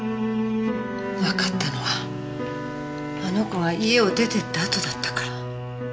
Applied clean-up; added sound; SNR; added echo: none; none; none; none.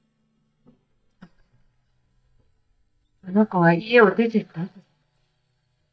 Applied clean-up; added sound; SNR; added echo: neural mask model DeepFilterNet 3.